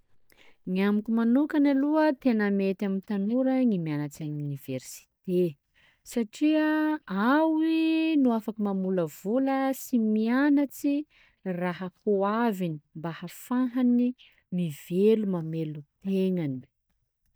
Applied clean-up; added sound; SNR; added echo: neural mask model DeepFilterNet 3.